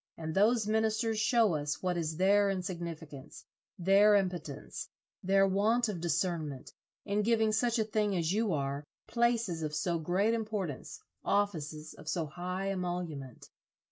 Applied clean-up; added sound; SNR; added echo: none; none; none; none.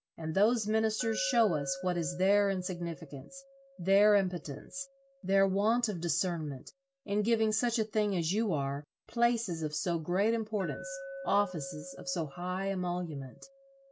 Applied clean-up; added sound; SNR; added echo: none; Glass; 18 dB; none.